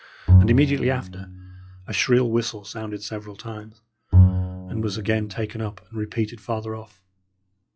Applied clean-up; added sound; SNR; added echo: classical method log-MMSE.